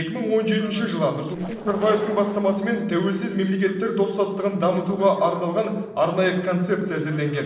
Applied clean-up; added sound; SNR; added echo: neural separator model SepFormer DNS4.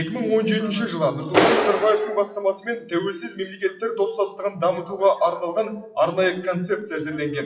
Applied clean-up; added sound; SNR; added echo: classical method WPE with log-MMSE.